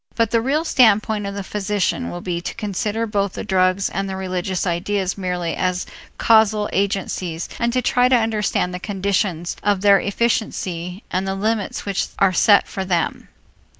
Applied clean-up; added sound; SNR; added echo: none; none; none; none.